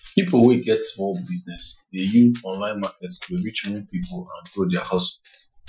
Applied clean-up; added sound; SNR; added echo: classical method Wiener filter.